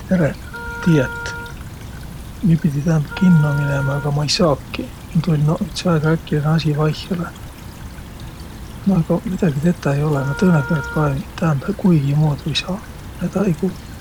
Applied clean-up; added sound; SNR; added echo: none; Wind instrument, woodwind instrument + Stream / Trickle, dribble; 12 dB; none.